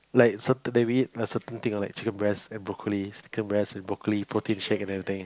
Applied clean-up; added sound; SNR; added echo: none; none; none; none.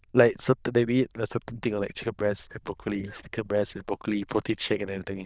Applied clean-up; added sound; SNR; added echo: neural diffusion model UNIVERSE++.